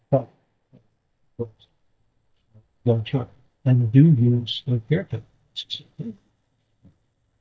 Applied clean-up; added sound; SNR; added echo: neural mask model DeepFilterNet 3.